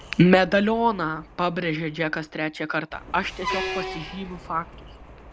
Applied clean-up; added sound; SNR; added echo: none; Truck; 12 dB; none.